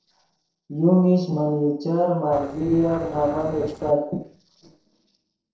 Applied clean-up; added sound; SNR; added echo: neural separator model SepFormer DNS4.